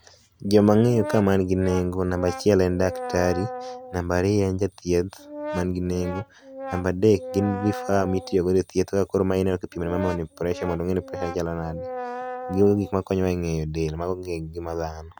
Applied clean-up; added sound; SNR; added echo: none; Brass instrument; 12 dB; none.